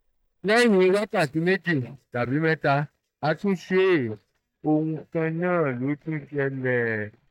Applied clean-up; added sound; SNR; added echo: neural mask model DeepFilterNet 3.